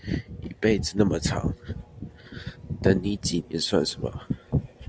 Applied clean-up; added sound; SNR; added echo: none; none; none; none.